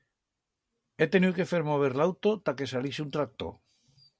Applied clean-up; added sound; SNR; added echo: none; none; none; none.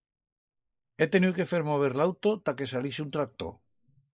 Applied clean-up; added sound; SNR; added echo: neural mask model Resemble Enhance denoiser.